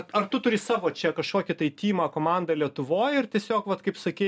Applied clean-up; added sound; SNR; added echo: none; none; none; none.